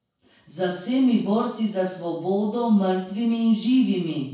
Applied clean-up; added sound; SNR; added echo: none; none; none; reverberation time 0.6 s.